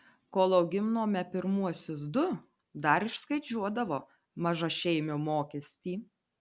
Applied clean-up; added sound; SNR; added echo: none; none; none; none.